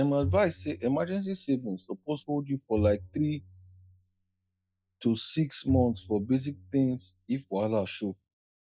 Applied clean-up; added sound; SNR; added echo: classical method log-MMSE.